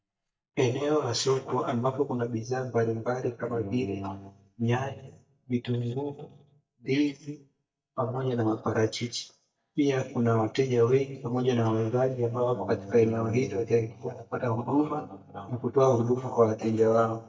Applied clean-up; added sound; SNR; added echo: neural mask model DeepFilterNet 3.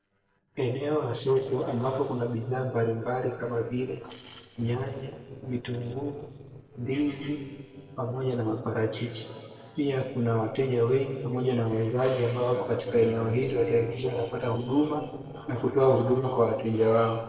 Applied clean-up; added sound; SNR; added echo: neural separator model SepFormer DNS4.